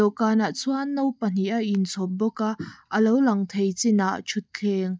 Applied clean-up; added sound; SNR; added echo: none; none; none; none.